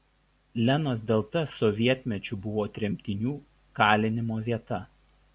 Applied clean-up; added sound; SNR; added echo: none; none; none; none.